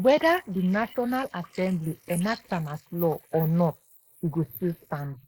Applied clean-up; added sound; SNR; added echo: neural mask model Resemble Enhance denoiser.